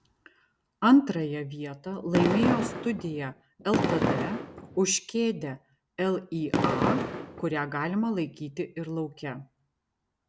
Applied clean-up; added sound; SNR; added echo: none; Fireworks; 0 dB; none.